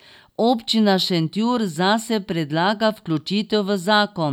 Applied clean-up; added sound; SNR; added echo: none; none; none; none.